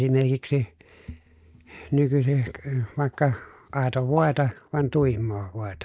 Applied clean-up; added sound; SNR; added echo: neural mask model DeepFilterNet 3.